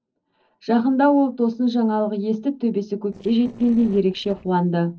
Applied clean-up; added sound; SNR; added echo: neural separator model SepFormer DNS4.